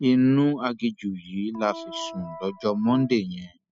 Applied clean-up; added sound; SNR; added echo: classical method spectral subtraction.